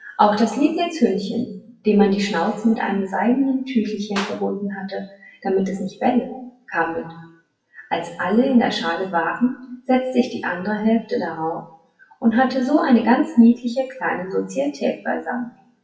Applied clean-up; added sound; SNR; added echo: classical method WPE with log-MMSE.